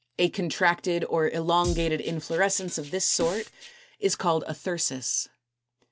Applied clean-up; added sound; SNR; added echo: none; Drum kit; 10 dB; none.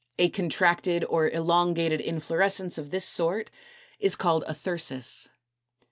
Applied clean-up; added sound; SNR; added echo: none; none; none; none.